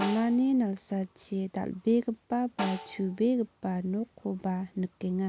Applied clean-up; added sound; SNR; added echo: none; Snare drum; 14 dB; none.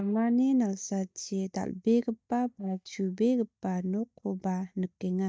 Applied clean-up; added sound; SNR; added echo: neural mask model DeepFilterNet 3.